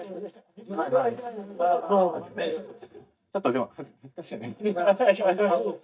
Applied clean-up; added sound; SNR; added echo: neural mask model DeepFilterNet 3.